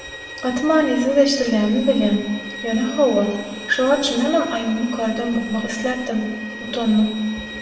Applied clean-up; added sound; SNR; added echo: none; Bowed string instrument; 14 dB; reverberation time 1.3 s.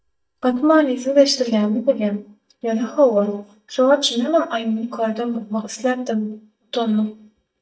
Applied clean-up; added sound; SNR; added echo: neural mask model DeepFilterNet 3.